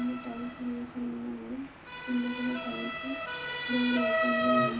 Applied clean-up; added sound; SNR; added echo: none; Motor vehicle (road) / Siren; 0 dB; reverberation time 0.4 s.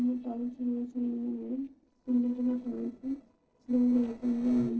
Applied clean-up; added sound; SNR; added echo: neural separator model SepFormer DNS4.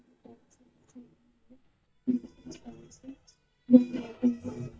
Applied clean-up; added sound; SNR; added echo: neural mask model DeepFilterNet 3.